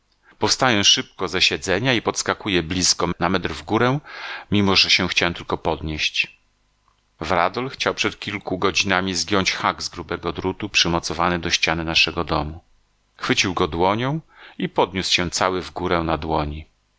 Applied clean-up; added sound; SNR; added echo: none; none; none; none.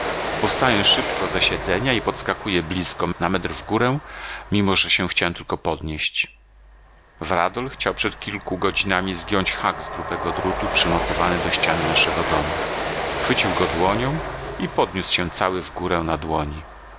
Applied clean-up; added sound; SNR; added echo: none; Train; 6 dB; none.